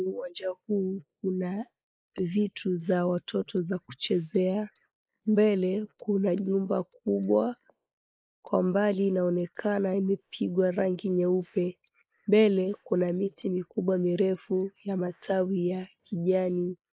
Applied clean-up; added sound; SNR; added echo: neural mask model Resemble Enhance denoiser.